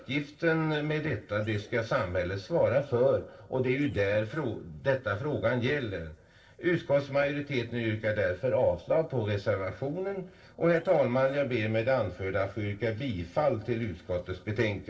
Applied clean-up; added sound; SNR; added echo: neural separator model SepFormer DNS4.